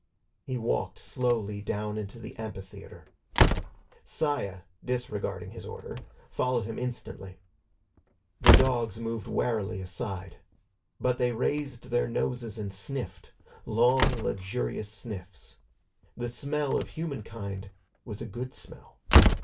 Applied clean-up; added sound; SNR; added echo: none; Slam; 0 dB; reverberation time 0.2 s.